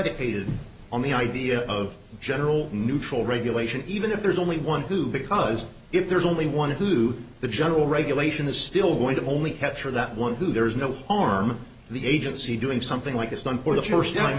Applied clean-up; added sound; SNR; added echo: none; none; none; none.